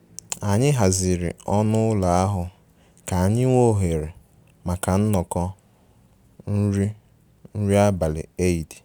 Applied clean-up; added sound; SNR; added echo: none; none; none; none.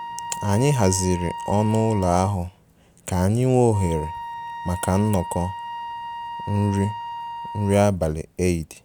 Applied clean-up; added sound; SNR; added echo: none; Wind instrument, woodwind instrument; 11 dB; none.